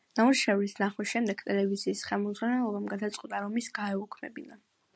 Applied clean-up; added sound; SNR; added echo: none; none; none; none.